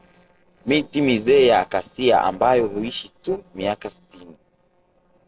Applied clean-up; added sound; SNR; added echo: neural separator model SepFormer DNS4.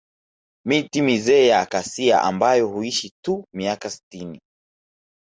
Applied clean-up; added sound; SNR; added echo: none; none; none; none.